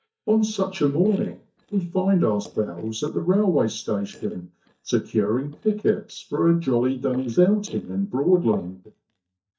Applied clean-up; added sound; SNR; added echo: neural mask model DeepFilterNet 3.